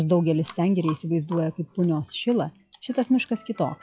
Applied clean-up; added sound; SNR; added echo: classical method log-MMSE.